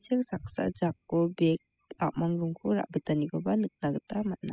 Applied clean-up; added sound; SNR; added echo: classical method spectral subtraction.